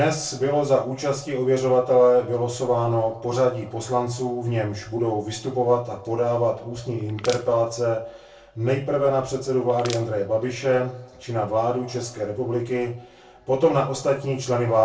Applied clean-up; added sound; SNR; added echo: none; Crushing; 14 dB; reverberation time 0.2 s.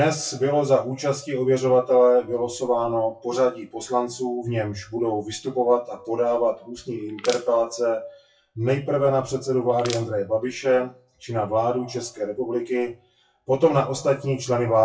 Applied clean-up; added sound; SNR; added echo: classical method WPE with log-MMSE.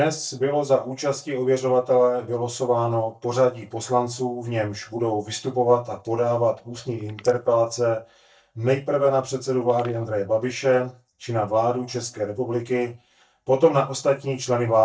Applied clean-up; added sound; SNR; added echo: neural mask model DeepFilterNet 3.